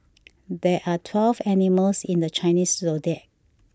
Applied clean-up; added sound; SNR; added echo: none; none; none; none.